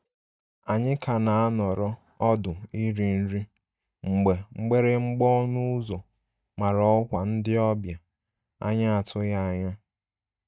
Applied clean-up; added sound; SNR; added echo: neural mask model DeepFilterNet 3.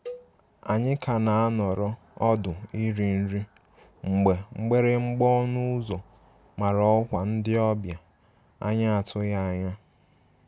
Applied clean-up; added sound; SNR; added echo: none; Cowbell; 20 dB; none.